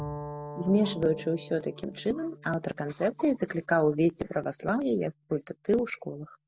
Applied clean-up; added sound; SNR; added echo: none; Bowed string instrument; 16 dB; none.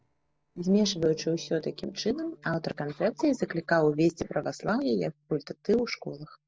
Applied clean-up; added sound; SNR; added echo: neural separator model SepFormer DNS4.